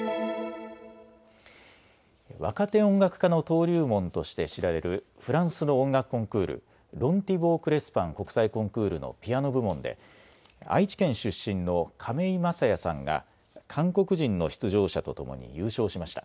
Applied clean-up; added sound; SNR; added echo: none; none; none; none.